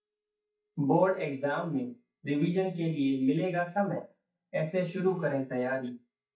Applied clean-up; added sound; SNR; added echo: neural mask model DeepFilterNet 3.